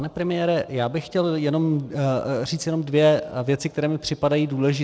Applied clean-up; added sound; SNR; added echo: none; none; none; none.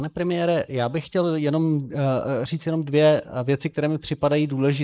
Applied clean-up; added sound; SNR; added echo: neural mask model Resemble Enhance denoiser.